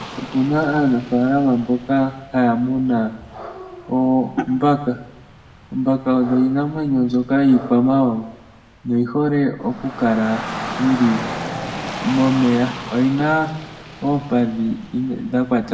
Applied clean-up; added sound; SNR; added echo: none; Rain / Dog; 14 dB; reverberation time 0.7 s.